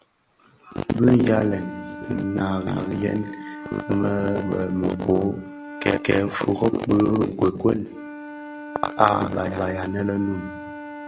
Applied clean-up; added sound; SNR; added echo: none; Wind instrument, woodwind instrument; 14 dB; none.